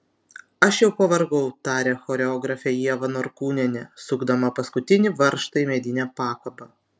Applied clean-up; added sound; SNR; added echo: none; none; none; none.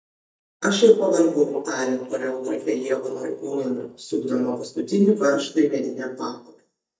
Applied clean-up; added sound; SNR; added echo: neural mask model DeepFilterNet 3.